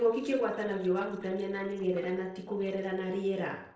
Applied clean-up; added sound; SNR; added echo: neural separator model SepFormer DNS4.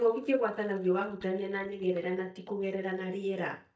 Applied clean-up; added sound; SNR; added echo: neural mask model DeepFilterNet 3.